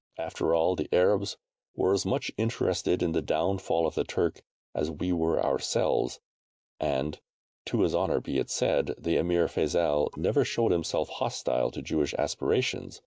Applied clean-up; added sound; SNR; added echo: neural mask model DeepFilterNet 3.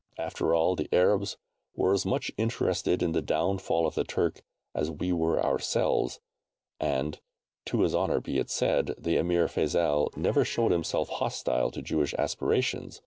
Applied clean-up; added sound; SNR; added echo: neural separator model SepFormer DNS4.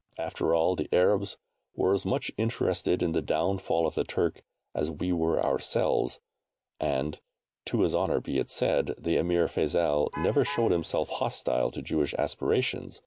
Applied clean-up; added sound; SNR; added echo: none; Alarm / Truck; 14 dB; none.